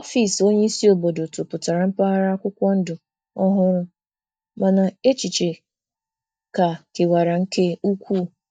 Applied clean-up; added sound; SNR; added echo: neural mask model DeepFilterNet 3.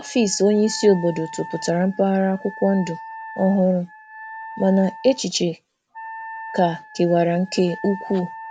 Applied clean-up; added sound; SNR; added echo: none; Wind instrument, woodwind instrument; 16 dB; none.